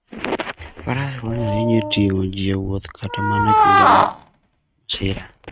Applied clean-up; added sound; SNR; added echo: neural mask model RNNoise.